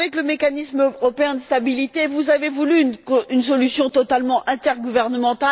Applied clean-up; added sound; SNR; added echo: none; none; none; none.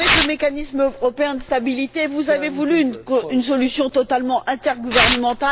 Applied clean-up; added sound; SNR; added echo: none; Tearing; 6 dB; none.